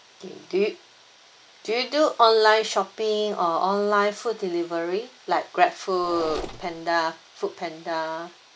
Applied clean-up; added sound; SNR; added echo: none; Mechanisms; 12 dB; none.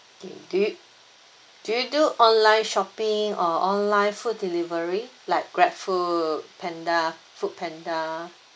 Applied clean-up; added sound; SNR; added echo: none; none; none; none.